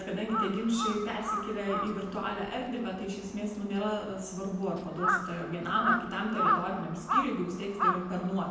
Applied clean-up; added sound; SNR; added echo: none; Crow; 1 dB; reverberation time 0.9 s.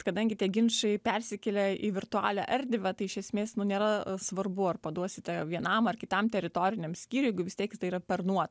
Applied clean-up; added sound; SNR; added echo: none; none; none; none.